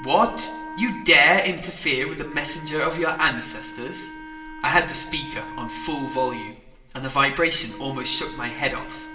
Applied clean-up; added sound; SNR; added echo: none; Wind instrument, woodwind instrument; 14 dB; reverberation time 0.8 s.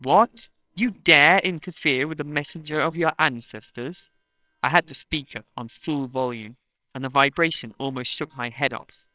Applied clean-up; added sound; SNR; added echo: neural separator model SepFormer WHAMR!.